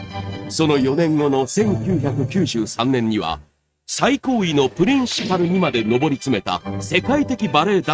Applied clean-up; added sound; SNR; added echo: neural mask model RNNoise.